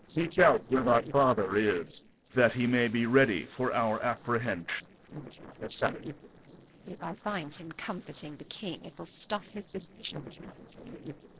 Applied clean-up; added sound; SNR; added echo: neural separator model SepFormer DNS4.